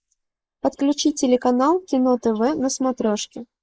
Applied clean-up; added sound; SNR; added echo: neural mask model Resemble Enhance denoiser.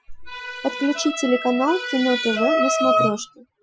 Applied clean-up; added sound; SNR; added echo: classical method Wiener filter.